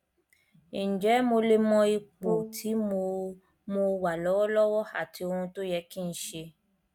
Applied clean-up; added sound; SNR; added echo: none; Brass instrument; 9 dB; none.